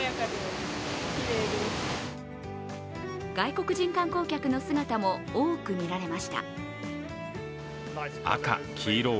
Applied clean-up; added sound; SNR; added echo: none; none; none; none.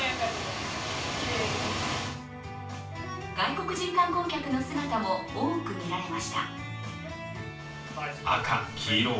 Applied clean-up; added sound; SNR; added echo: none; none; none; reverberation time 0.3 s.